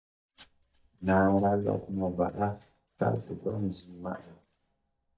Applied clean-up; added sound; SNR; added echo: neural mask model DeepFilterNet 3.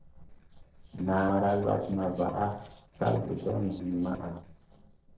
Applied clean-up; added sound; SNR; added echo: neural separator model SepFormer DNS4.